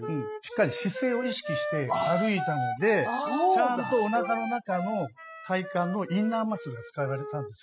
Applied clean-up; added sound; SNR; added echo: classical method spectral subtraction.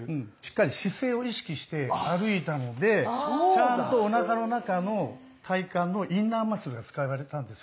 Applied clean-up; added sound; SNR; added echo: none; none; none; none.